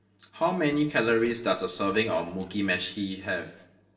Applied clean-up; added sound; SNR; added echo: neural separator model SepFormer DNS4.